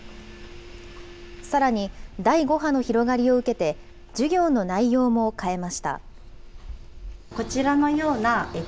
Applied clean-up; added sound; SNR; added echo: none; Thunderstorm; 19 dB; none.